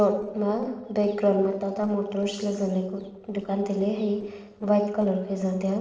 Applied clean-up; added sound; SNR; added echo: neural separator model SepFormer DNS4.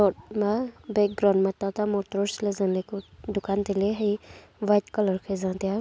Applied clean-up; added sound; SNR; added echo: none; none; none; none.